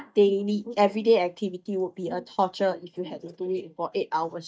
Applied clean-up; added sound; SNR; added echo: neural mask model DeepFilterNet 3.